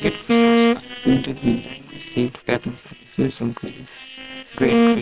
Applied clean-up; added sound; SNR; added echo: neural separator model SepFormer WHAM!.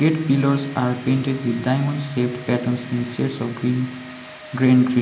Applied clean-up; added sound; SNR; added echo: none; none; none; none.